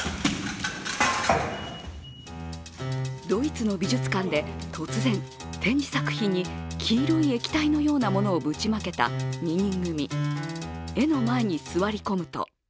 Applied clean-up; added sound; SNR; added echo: none; none; none; none.